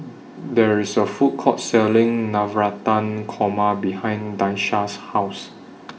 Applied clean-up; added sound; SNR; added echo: none; none; none; reverberation time 0.4 s.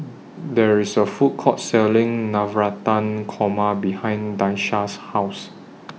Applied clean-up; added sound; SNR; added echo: none; none; none; none.